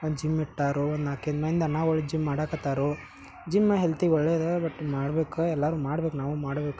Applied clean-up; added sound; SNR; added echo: none; none; none; none.